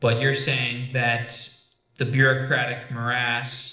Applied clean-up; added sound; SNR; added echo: neural separator model SepFormer DNS4.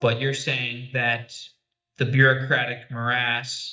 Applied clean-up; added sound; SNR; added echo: neural mask model DeepFilterNet 3.